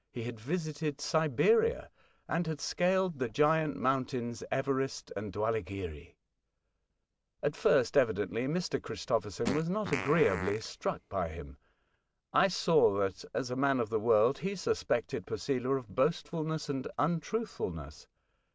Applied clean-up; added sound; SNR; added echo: none; Fart; 9 dB; none.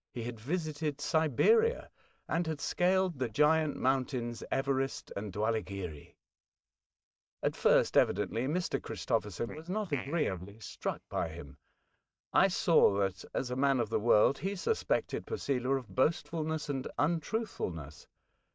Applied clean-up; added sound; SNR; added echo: neural mask model DeepFilterNet 3.